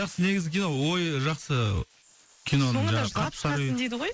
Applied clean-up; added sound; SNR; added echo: neural mask model Resemble Enhance denoiser.